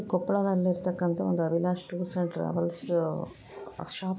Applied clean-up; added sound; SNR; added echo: none; none; none; none.